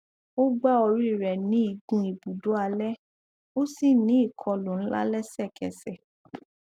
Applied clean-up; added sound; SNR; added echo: none; none; none; none.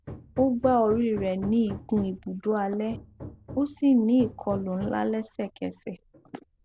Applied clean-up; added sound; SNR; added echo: none; Hammer; 15 dB; none.